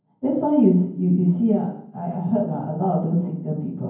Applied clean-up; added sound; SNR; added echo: none; none; none; reverberation time 0.9 s.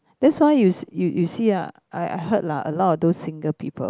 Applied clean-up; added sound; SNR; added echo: none; none; none; none.